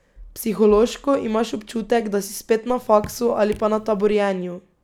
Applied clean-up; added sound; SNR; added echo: none; Raindrop / Drip; 18 dB; none.